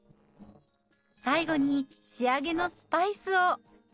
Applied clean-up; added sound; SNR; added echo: neural separator model SepFormer DNS4.